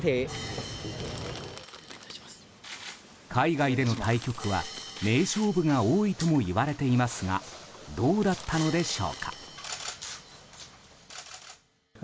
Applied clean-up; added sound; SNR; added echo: none; Crushing + Hi-hat; 17 dB; none.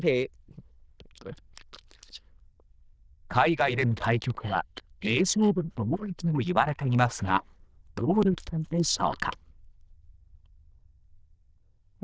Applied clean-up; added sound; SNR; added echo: neural diffusion model UNIVERSE++.